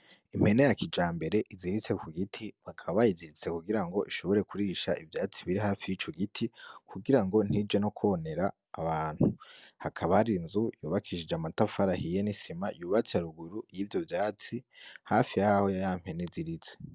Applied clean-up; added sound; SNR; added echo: none; none; none; none.